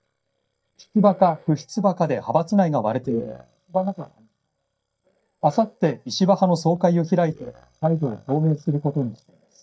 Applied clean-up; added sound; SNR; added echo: neural mask model DeepFilterNet 3.